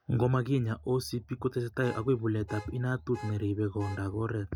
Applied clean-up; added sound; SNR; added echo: neural mask model RNNoise.